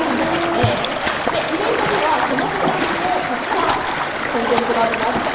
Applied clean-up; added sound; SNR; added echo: none; Stream; -1 dB; reverberation time 1.0 s.